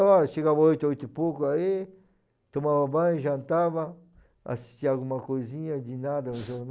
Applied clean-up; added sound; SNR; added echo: neural mask model Resemble Enhance denoiser.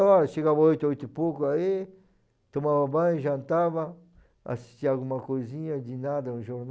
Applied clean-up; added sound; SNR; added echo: none; none; none; none.